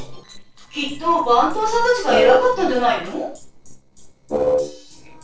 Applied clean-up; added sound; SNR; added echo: neural separator model SepFormer DNS4.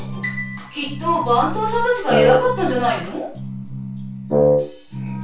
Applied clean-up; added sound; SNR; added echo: none; Wind instrument, woodwind instrument; -4 dB; reverberation time 0.3 s.